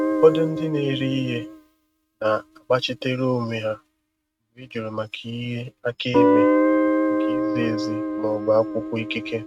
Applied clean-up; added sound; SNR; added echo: neural mask model RNNoise.